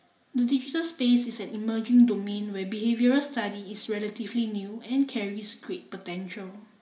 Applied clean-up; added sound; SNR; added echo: none; none; none; reverberation time 1.7 s.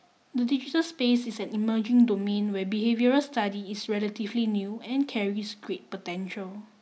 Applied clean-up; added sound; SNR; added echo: none; none; none; none.